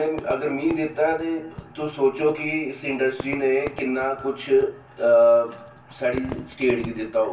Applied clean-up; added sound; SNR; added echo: none; Fireworks; 17 dB; reverberation time 0.1 s.